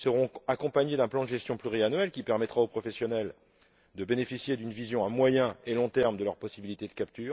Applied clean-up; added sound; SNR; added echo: none; none; none; none.